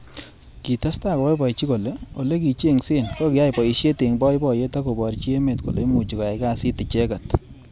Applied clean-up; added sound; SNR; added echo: none; none; none; none.